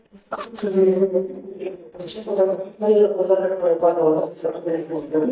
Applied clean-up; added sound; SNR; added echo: neural mask model DeepFilterNet 3.